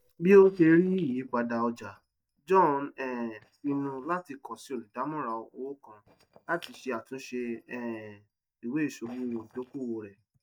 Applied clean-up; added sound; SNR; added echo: neural mask model DeepFilterNet 3.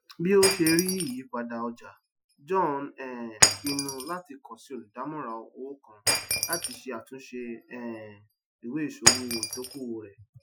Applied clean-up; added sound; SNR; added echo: classical method Wiener filter.